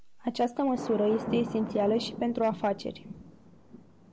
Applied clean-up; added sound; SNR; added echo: none; Thunder; 10 dB; none.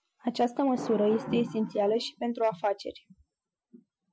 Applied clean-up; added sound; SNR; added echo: classical method Wiener filter.